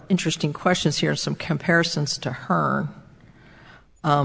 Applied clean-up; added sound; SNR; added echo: none; none; none; none.